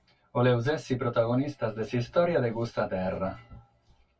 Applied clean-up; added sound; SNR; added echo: none; none; none; reverberation time 0.1 s.